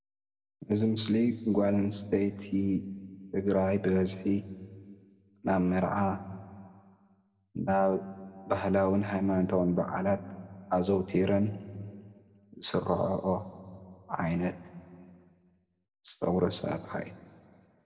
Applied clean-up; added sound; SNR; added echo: none; none; none; reverberation time 1.9 s.